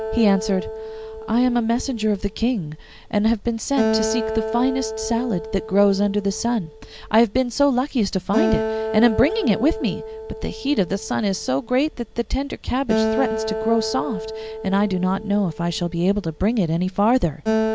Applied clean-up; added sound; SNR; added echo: none; Acoustic guitar; 7 dB; none.